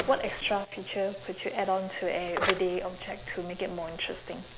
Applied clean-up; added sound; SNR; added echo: none; Telephone; 8 dB; none.